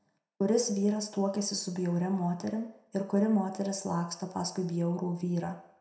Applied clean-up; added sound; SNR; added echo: none; none; none; reverberation time 0.5 s.